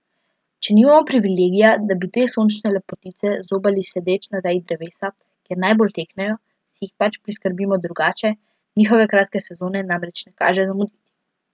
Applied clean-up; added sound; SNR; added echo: none; none; none; none.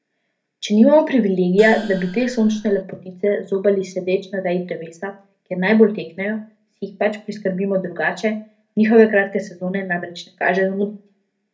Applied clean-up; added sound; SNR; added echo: none; Gong; 18 dB; reverberation time 0.3 s.